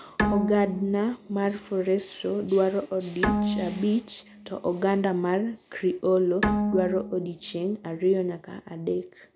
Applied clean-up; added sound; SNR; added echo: none; Bowed string instrument; 5 dB; none.